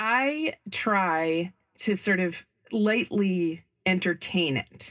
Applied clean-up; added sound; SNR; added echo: none; none; none; reverberation time 0.2 s.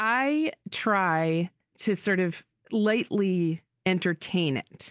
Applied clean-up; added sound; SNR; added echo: none; none; none; none.